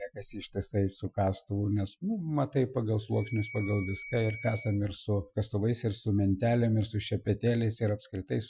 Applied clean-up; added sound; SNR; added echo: classical method Wiener filter.